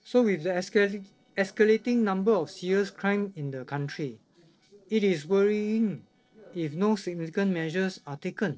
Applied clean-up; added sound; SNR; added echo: neural separator model SepFormer DNS4.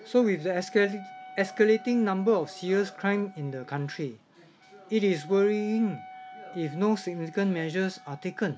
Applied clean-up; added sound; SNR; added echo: none; Wind instrument, woodwind instrument; 20 dB; none.